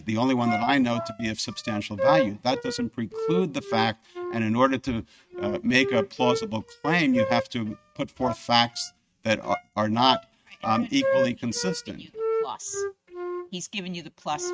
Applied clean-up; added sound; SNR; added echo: neural mask model RNNoise.